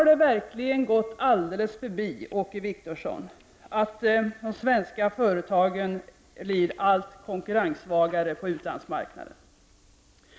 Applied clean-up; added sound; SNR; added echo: none; none; none; none.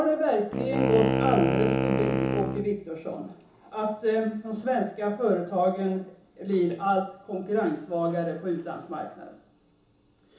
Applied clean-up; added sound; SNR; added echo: none; Wind instrument, woodwind instrument; 0 dB; reverberation time 0.8 s.